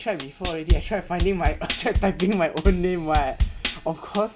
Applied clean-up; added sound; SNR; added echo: none; Drum kit; 1 dB; none.